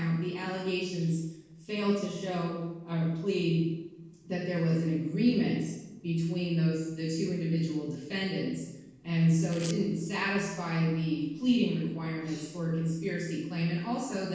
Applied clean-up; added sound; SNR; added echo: neural separator model SepFormer DNS4.